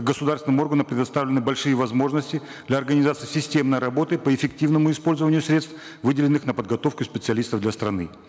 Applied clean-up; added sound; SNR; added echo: none; none; none; none.